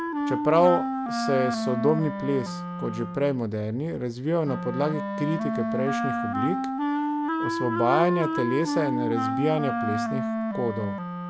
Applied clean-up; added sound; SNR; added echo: none; Wind instrument, woodwind instrument; 2 dB; none.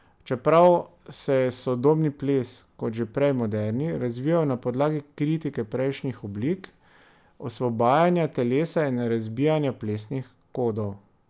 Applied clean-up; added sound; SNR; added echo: none; none; none; none.